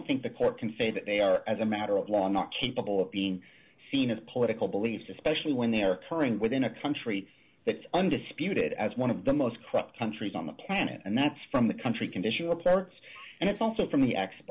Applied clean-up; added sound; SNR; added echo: none; none; none; none.